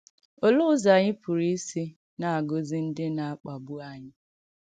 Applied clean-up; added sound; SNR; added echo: none; none; none; none.